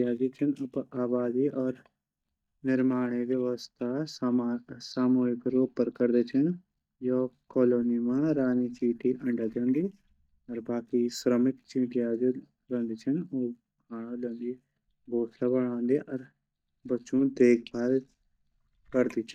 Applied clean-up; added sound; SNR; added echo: neural mask model DeepFilterNet 3.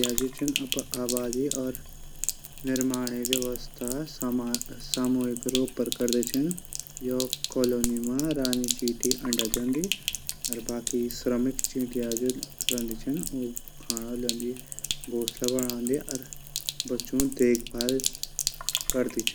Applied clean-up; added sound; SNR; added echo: none; Sink (filling or washing); 4 dB; none.